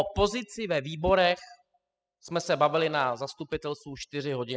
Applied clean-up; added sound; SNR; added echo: classical method spectral subtraction.